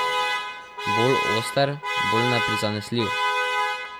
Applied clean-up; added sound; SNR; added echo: none; Alarm; -2 dB; none.